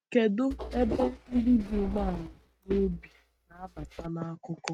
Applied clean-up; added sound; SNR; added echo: neural mask model RNNoise.